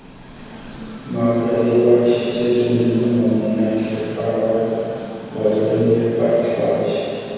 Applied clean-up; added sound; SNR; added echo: none; Train; 15 dB; reverberation time 2.2 s.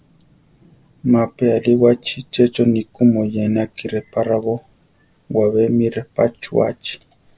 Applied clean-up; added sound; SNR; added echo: none; none; none; none.